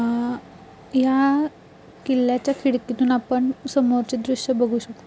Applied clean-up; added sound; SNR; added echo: none; none; none; none.